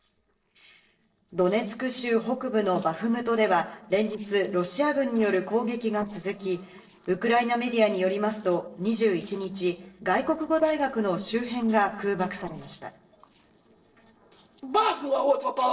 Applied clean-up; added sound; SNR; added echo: neural separator model SepFormer DNS4.